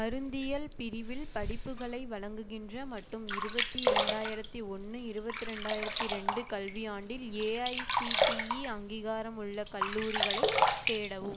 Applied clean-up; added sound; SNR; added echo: none; Sink (filling or washing); -4 dB; none.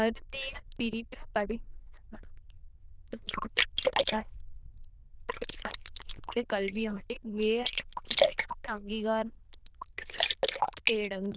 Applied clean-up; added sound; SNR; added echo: neural diffusion model UNIVERSE++.